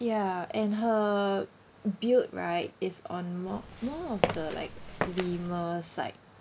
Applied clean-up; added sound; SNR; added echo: none; Walk, footsteps; 4 dB; none.